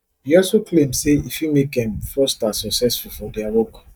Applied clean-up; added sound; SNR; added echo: neural mask model DeepFilterNet 3.